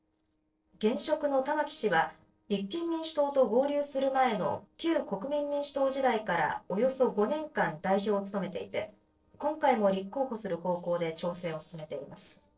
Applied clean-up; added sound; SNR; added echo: neural separator model SepFormer DNS4.